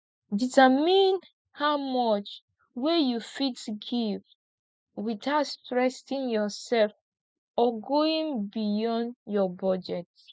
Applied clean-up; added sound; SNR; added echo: none; none; none; none.